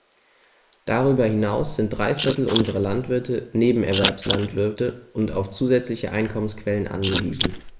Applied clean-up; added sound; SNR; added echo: neural mask model Resemble Enhance denoiser.